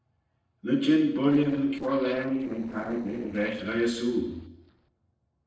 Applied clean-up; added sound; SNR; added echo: neural separator model SepFormer DNS4.